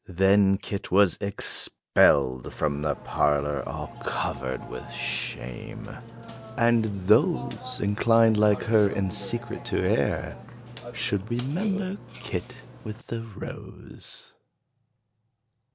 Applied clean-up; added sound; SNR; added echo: none; Burping, eructation; 16 dB; none.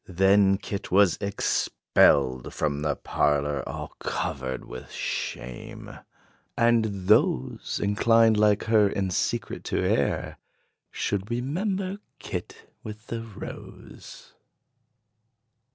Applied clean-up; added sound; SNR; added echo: none; none; none; none.